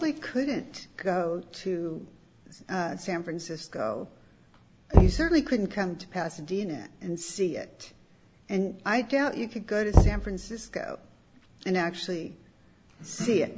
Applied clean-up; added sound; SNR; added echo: none; Knock; -4 dB; none.